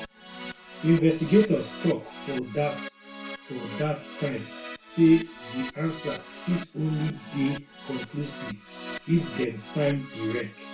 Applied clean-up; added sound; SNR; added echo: none; Keyboard (musical); 13 dB; reverberation time 0.3 s.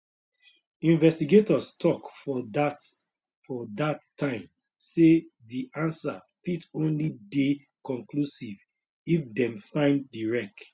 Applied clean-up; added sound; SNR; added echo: none; none; none; none.